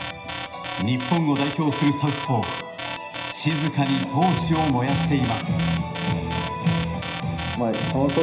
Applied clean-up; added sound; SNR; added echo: none; Alarm; -2 dB; reverberation time 0.9 s.